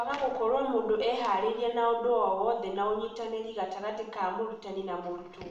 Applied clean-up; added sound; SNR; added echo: none; none; none; reverberation time 0.7 s.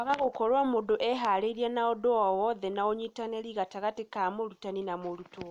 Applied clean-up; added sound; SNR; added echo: none; none; none; none.